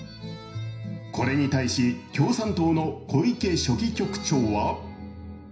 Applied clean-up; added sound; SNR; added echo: none; none; none; reverberation time 0.5 s.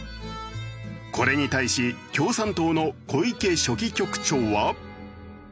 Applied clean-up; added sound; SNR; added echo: none; none; none; none.